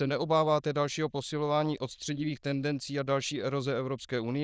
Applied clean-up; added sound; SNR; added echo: neural diffusion model UNIVERSE++.